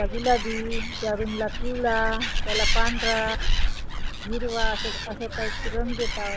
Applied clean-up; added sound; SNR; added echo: none; Animal; -3 dB; none.